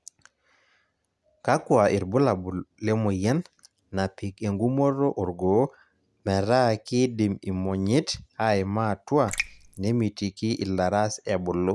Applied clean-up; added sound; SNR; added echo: none; Raindrop; 8 dB; none.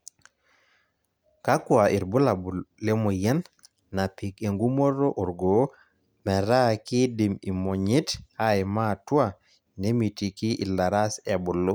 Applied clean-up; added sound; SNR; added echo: none; none; none; none.